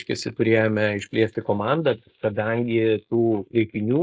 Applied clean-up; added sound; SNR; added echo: neural mask model Resemble Enhance denoiser.